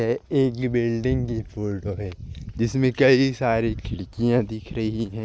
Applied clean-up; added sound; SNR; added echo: none; none; none; none.